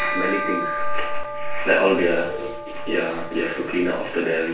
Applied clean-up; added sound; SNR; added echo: none; Bell; 8 dB; reverberation time 0.3 s.